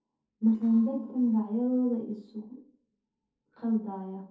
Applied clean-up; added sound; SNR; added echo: neural separator model SepFormer DNS4.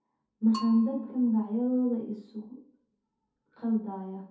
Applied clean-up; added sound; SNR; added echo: none; Bell / Percussion; 18 dB; reverberation time 0.5 s.